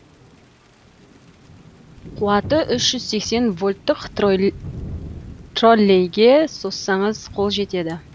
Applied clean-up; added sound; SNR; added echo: none; Thunder / Rain; 17 dB; none.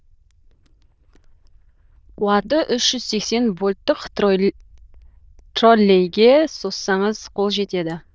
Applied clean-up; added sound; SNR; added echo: neural diffusion model UNIVERSE++.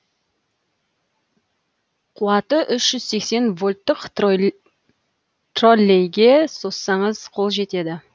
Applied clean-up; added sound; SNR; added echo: none; none; none; none.